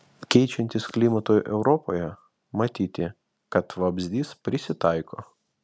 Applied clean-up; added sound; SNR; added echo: none; none; none; none.